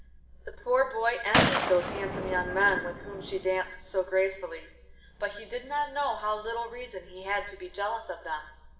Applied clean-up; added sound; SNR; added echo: none; Gunshot, gunfire; 0 dB; reverberation time 1.1 s.